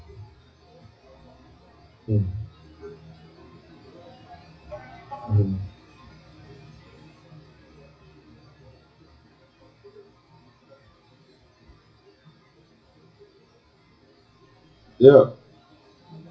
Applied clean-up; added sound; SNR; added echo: classical method WPE with log-MMSE.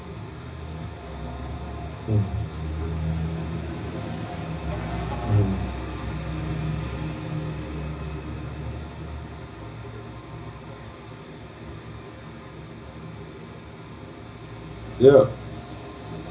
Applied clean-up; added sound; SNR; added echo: none; Musical instrument; 14 dB; reverberation time 0.4 s.